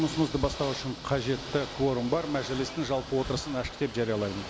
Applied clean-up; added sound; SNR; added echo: none; Ocean / Boat, Water vehicle; 11 dB; none.